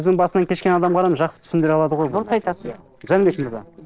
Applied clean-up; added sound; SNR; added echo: neural separator model SepFormer DNS4.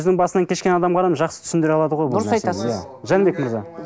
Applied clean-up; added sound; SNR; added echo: none; none; none; none.